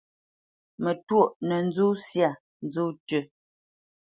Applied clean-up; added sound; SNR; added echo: none; none; none; none.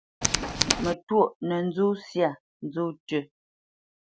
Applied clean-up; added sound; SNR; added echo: none; Tools; -2 dB; none.